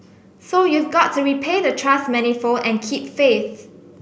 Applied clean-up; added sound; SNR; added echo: none; none; none; none.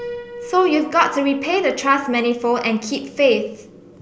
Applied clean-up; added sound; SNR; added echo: none; Piano; 18 dB; none.